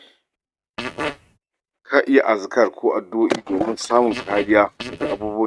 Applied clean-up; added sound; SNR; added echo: neural mask model RNNoise.